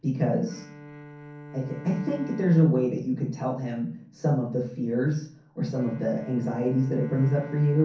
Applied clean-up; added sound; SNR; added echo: none; Bowed string instrument; 17 dB; reverberation time 0.6 s.